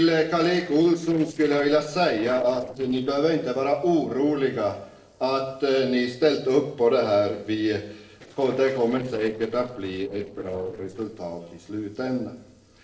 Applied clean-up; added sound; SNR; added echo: neural separator model SepFormer DNS4.